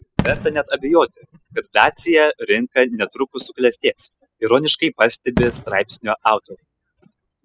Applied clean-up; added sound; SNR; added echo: classical method spectral subtraction.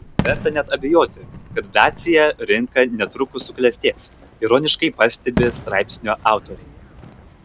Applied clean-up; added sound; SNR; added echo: none; Fireworks; 12 dB; none.